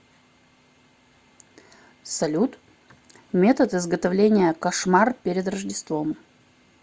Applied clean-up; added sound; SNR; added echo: none; none; none; none.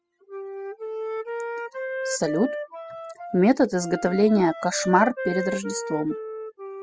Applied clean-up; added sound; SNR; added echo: classical method spectral subtraction.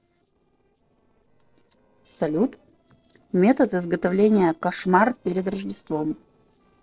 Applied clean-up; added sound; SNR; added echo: neural separator model SepFormer DNS4.